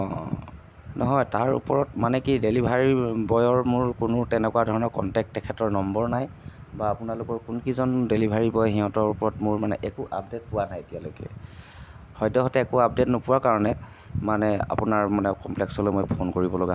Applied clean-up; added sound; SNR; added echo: none; none; none; none.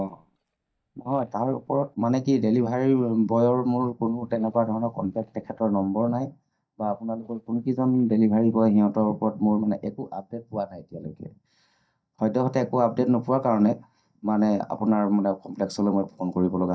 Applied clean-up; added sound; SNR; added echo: neural mask model DeepFilterNet 3.